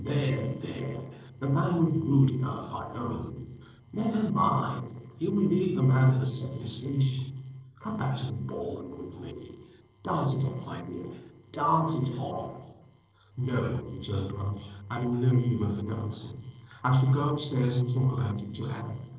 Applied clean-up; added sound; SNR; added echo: neural separator model SepFormer DNS4.